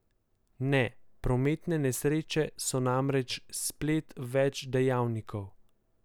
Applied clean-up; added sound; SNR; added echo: none; none; none; none.